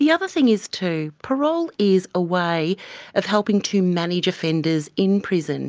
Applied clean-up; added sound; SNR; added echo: none; none; none; none.